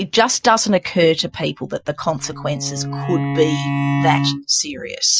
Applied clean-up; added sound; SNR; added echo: classical method Wiener filter.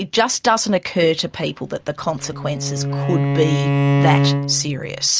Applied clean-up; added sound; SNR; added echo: none; Bowed string instrument; -1 dB; none.